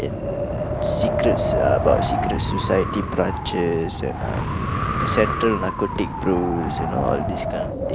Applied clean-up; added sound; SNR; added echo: none; Wind; -1 dB; none.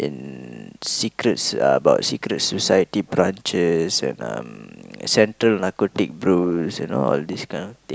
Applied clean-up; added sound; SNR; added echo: none; none; none; none.